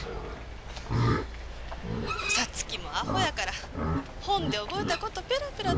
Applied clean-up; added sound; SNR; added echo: none; Livestock, farm animals, working animals; -1 dB; none.